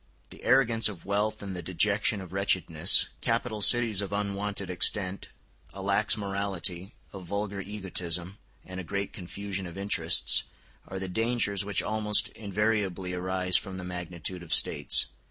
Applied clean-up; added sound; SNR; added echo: none; none; none; none.